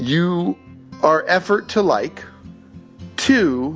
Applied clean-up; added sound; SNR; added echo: none; none; none; none.